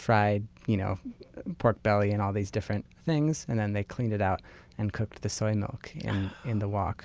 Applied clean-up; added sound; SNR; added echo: none; none; none; none.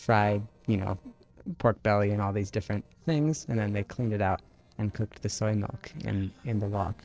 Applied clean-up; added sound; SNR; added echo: neural separator model SepFormer DNS4.